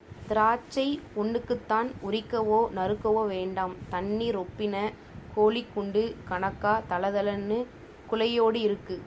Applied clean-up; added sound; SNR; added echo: none; none; none; none.